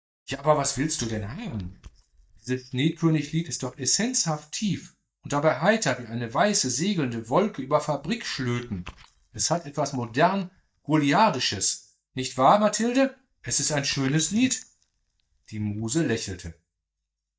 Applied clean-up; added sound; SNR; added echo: neural mask model DeepFilterNet 3.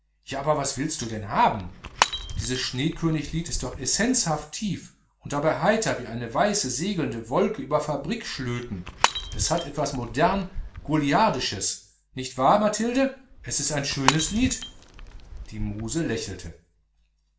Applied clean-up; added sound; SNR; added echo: none; Shatter / Crushing; 6 dB; reverberation time 0.4 s.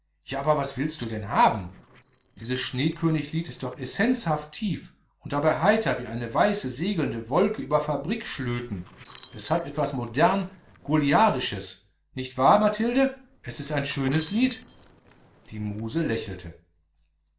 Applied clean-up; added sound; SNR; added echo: neural separator model SepFormer DNS4.